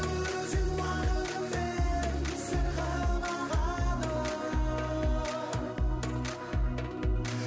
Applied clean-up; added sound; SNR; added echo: none; none; none; none.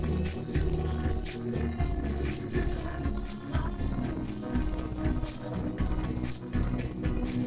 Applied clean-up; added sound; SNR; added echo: neural separator model SepFormer DNS4.